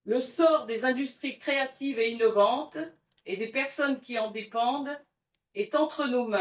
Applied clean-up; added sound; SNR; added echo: neural mask model DeepFilterNet 3.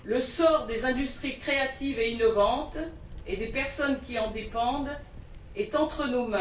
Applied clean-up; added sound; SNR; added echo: none; Bicycle; 14 dB; reverberation time 0.3 s.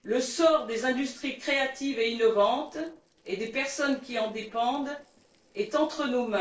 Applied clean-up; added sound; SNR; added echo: neural separator model SepFormer DNS4.